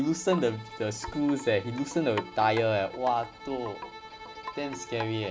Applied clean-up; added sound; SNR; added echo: none; Bowed string instrument + Wind chime; 12 dB; none.